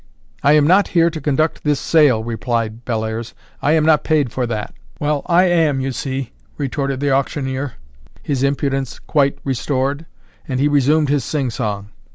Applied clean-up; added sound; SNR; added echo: none; none; none; none.